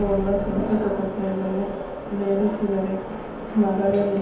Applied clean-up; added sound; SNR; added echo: none; Explosion; 16 dB; reverberation time 0.6 s.